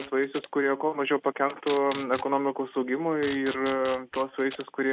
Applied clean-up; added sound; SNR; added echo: none; Packing tape, duct tape; 14 dB; none.